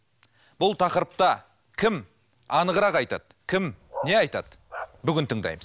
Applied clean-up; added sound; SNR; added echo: none; Bark; 11 dB; none.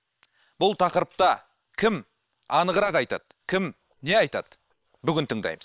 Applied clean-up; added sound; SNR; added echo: neural separator model SepFormer WHAM!.